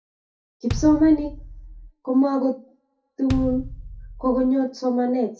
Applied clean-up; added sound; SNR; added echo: none; Bass drum; 11 dB; reverberation time 0.3 s.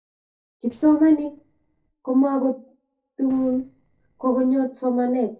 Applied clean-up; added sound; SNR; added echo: neural separator model SepFormer DNS4.